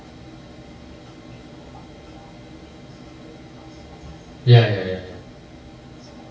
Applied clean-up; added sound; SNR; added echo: none; none; none; reverberation time 0.4 s.